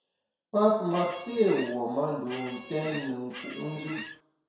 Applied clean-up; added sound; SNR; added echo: none; Squeak; 13 dB; reverberation time 0.7 s.